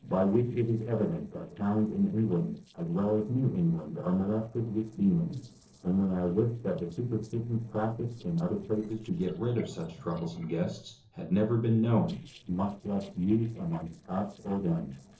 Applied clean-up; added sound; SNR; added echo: neural separator model SepFormer DNS4.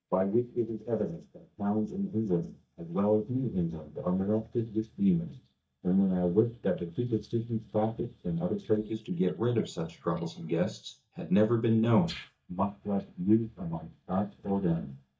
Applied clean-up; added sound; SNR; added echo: neural mask model DeepFilterNet 3.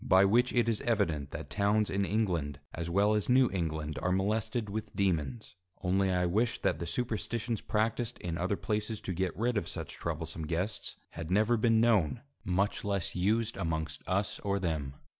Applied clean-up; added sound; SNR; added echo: none; none; none; none.